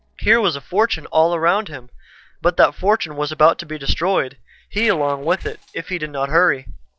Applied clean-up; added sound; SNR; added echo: neural separator model SepFormer DNS4.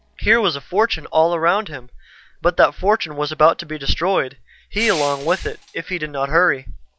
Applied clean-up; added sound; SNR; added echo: none; Crushing; 15 dB; none.